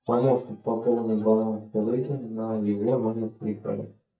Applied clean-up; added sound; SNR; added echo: neural mask model DeepFilterNet 3.